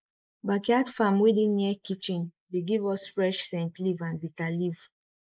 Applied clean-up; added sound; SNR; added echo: neural mask model Resemble Enhance denoiser.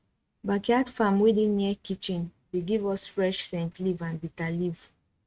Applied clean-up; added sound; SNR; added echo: neural mask model RNNoise.